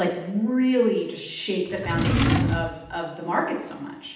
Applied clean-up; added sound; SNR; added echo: none; Drawer open or close; -2 dB; reverberation time 0.8 s.